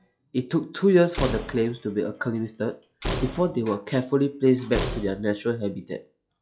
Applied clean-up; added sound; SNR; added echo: classical method log-MMSE.